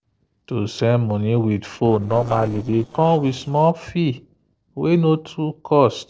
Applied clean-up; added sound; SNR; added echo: neural separator model SepFormer DNS4.